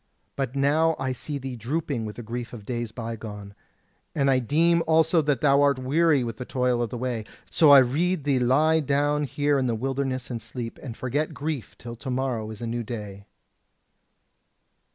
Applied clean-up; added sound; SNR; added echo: none; none; none; none.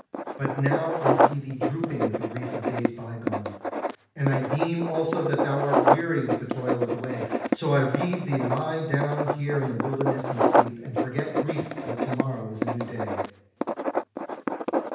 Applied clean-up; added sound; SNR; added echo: none; Writing; -2 dB; reverberation time 0.9 s.